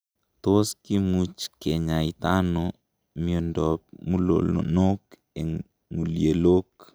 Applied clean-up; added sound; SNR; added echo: none; none; none; none.